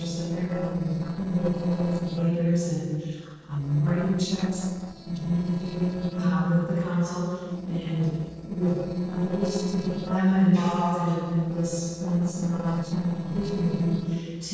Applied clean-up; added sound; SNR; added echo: neural separator model SepFormer DNS4.